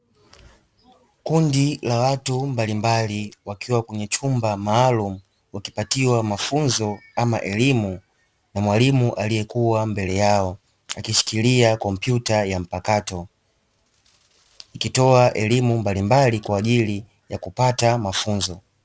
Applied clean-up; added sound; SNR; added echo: none; none; none; none.